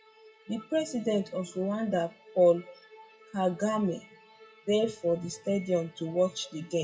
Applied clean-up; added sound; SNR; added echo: classical method WPE with log-MMSE.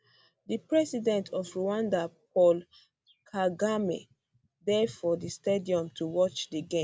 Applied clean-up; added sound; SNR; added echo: none; none; none; none.